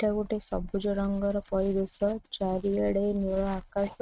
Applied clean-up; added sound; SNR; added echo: neural mask model RNNoise.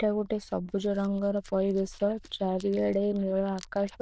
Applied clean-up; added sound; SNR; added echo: neural diffusion model UNIVERSE++.